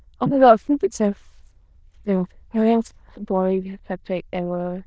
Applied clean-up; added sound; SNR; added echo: neural diffusion model UNIVERSE++.